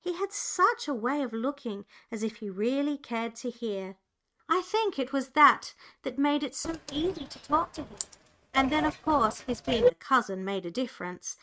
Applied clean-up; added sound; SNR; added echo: neural mask model RNNoise.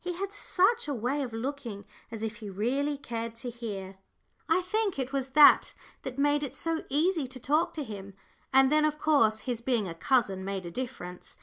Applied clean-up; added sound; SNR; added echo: none; none; none; none.